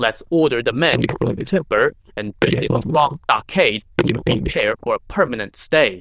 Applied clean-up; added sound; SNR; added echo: neural diffusion model UNIVERSE++.